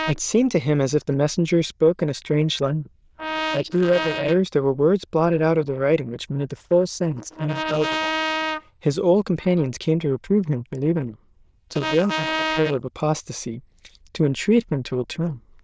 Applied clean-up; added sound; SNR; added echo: neural diffusion model UNIVERSE++.